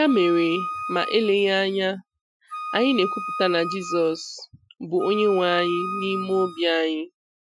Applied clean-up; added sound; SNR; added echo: classical method Wiener filter.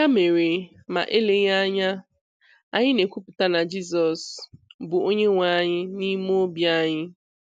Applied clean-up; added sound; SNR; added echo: none; none; none; none.